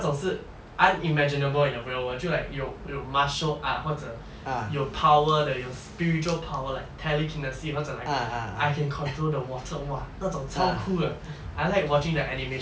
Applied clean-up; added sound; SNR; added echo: none; none; none; none.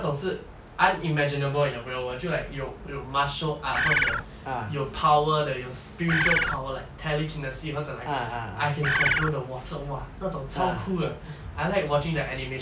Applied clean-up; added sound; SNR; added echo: none; Bird; -4 dB; none.